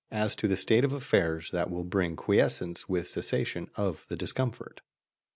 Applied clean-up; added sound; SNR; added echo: none; none; none; none.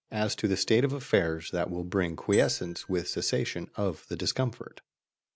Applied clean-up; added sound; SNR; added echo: none; Marimba, xylophone; 15 dB; none.